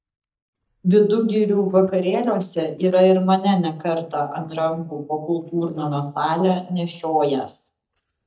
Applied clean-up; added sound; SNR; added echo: neural mask model DeepFilterNet 3.